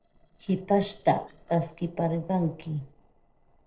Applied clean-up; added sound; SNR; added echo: neural separator model SepFormer DNS4.